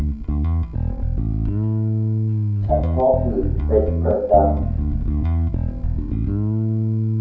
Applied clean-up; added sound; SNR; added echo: none; Bass guitar; -5 dB; reverberation time 0.9 s.